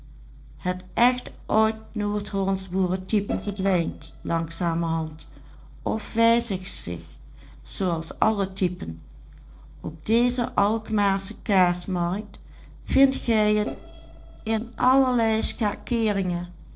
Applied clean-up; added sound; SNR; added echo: neural separator model SepFormer DNS4.